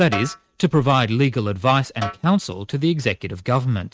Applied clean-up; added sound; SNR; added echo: neural mask model RNNoise.